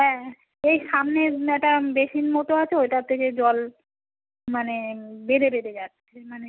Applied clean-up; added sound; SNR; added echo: none; none; none; none.